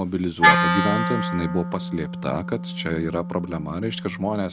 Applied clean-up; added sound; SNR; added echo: none; Wind instrument, woodwind instrument; -2 dB; none.